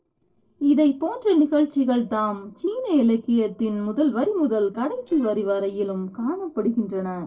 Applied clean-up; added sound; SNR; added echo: neural separator model SepFormer DNS4.